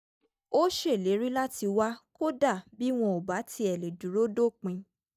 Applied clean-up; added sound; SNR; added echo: neural mask model DeepFilterNet 3.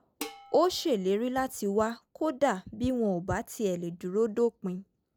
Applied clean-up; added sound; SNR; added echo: none; Dishes, pots, and pans; 19 dB; none.